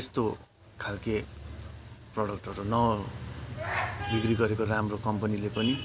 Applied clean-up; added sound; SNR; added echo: none; none; none; none.